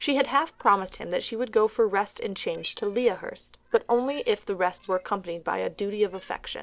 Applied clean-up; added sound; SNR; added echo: neural separator model SepFormer DNS4.